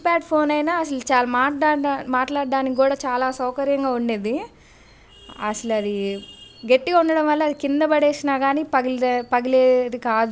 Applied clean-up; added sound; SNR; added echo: none; none; none; none.